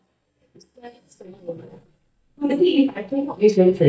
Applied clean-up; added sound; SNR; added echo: neural mask model DeepFilterNet 3.